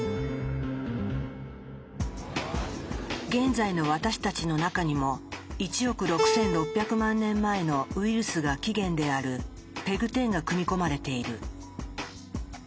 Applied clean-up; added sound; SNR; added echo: none; Keyboard (musical); 10 dB; none.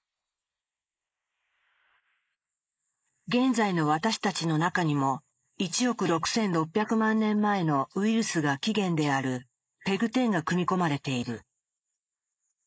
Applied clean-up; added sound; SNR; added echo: neural mask model Resemble Enhance denoiser.